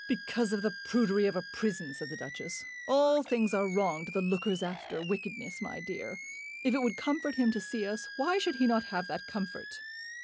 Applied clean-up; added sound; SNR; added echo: none; Animal; 12 dB; none.